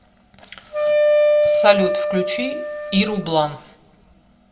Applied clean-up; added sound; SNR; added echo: none; Wind instrument, woodwind instrument; -4 dB; reverberation time 0.3 s.